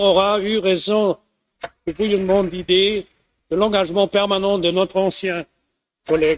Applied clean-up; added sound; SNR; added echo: neural mask model RNNoise.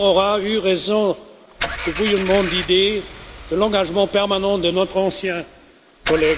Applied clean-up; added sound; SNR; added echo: none; Engine / Car; 11 dB; none.